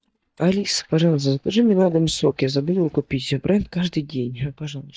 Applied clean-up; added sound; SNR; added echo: neural mask model DeepFilterNet 3.